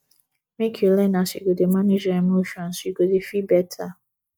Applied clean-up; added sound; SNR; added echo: neural mask model DeepFilterNet 3.